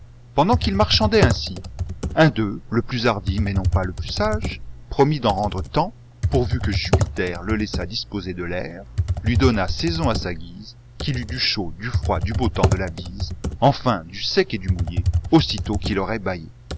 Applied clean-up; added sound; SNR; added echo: none; Computer keyboard; 3 dB; none.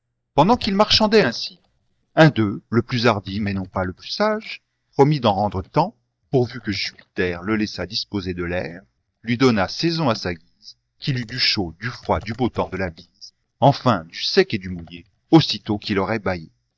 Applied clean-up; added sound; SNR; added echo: neural mask model DeepFilterNet 3.